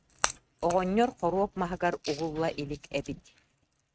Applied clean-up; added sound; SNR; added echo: neural mask model RNNoise.